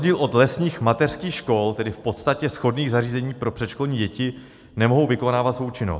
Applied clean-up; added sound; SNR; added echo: none; none; none; none.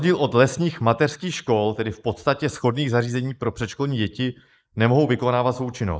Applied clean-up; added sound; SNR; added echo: neural mask model Resemble Enhance denoiser.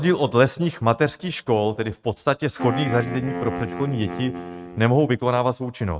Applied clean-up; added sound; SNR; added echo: neural mask model RNNoise.